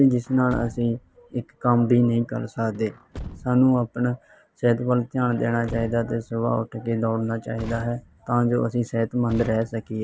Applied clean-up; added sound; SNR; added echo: none; Truck; 18 dB; none.